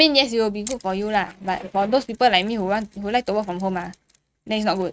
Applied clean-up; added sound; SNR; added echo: neural mask model RNNoise.